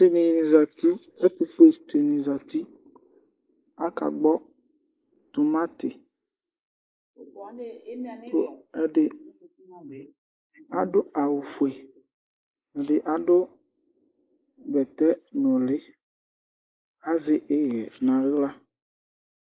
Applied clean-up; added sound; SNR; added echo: neural mask model Resemble Enhance denoiser.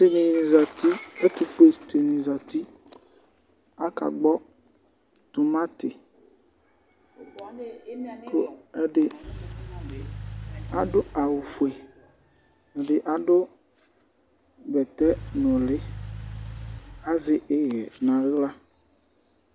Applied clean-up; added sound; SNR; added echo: none; Engine / Car; 13 dB; none.